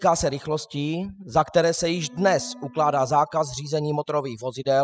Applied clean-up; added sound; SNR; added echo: classical method spectral subtraction.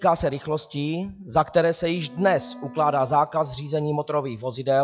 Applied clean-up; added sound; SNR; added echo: classical method log-MMSE.